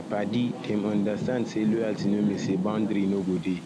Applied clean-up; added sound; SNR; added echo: none; Rain; 7 dB; none.